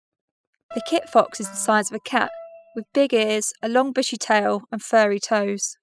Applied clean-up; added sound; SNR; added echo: classical method spectral subtraction.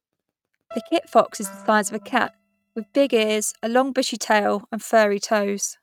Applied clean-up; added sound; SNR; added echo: neural mask model RNNoise.